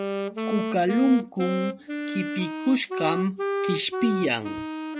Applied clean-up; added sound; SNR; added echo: none; Wind instrument, woodwind instrument; 4 dB; none.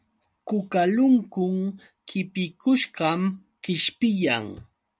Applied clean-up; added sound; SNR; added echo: none; none; none; none.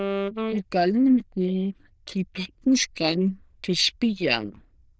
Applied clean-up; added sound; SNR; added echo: neural diffusion model UNIVERSE++.